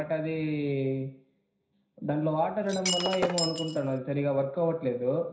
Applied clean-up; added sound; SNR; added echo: none; Shatter; 3 dB; reverberation time 0.5 s.